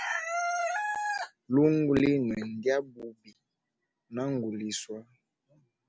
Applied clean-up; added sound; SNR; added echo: none; none; none; none.